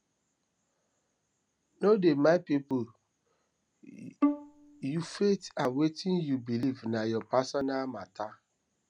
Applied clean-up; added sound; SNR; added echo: none; Bowed string instrument; 2 dB; none.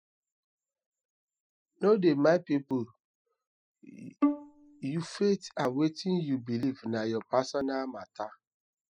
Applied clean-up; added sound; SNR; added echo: classical method spectral subtraction.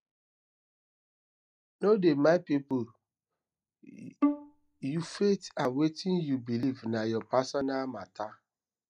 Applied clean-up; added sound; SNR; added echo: neural mask model DeepFilterNet 3.